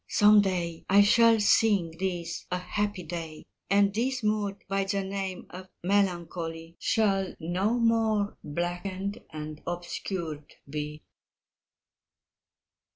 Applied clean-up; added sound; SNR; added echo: none; none; none; none.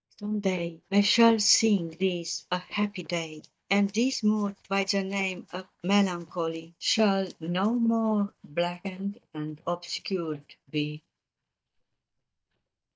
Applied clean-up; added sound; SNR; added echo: neural mask model DeepFilterNet 3.